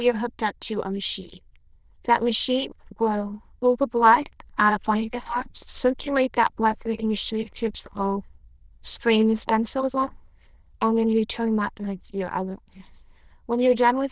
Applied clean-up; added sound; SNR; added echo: neural diffusion model UNIVERSE++.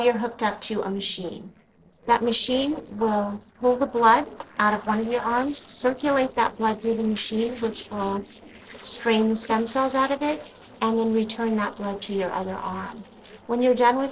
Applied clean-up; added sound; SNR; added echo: neural separator model SepFormer DNS4.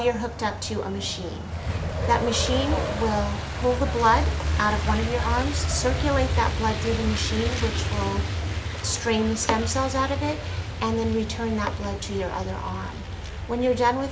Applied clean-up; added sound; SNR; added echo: none; Truck; 1 dB; none.